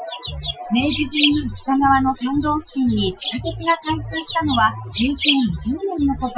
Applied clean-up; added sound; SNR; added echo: classical method Wiener filter.